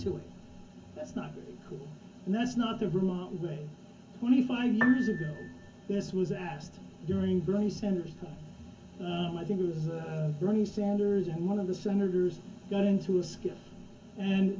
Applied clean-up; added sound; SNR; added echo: none; Piano; 6 dB; reverberation time 0.3 s.